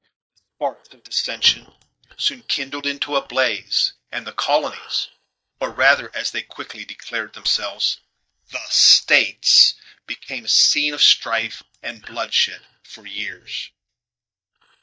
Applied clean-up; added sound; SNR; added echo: neural mask model DeepFilterNet 3.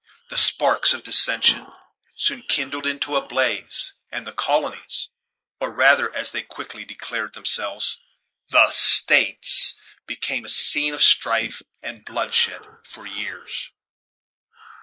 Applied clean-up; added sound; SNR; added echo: neural mask model Resemble Enhance denoiser.